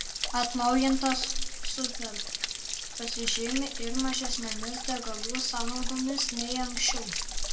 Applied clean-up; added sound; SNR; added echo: none; Stream / Trickle, dribble / Splash, splatter; 0 dB; reverberation time 0.9 s.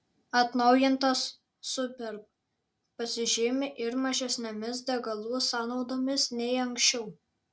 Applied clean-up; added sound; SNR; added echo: none; none; none; none.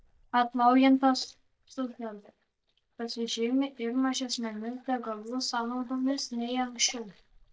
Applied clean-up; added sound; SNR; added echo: neural mask model DeepFilterNet 3.